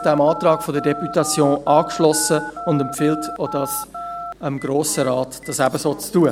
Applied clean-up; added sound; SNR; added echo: none; Telephone; 12 dB; none.